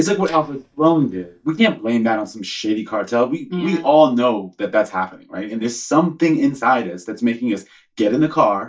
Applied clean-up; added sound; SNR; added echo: neural mask model DeepFilterNet 3.